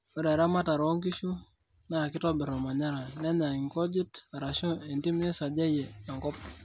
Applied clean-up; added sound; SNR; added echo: none; none; none; none.